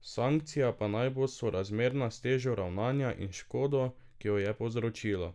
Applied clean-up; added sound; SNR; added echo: none; none; none; none.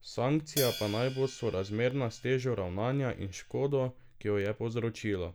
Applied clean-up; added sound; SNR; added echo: none; Hi-hat; 12 dB; none.